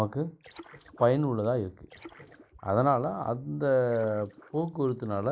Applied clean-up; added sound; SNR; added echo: neural mask model Resemble Enhance denoiser.